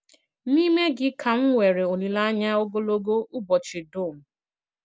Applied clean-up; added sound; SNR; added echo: none; none; none; none.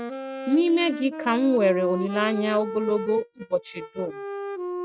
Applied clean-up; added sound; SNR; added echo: neural mask model RNNoise.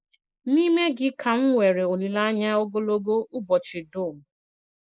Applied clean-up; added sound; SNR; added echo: neural mask model Resemble Enhance denoiser.